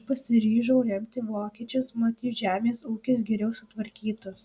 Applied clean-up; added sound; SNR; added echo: none; none; none; none.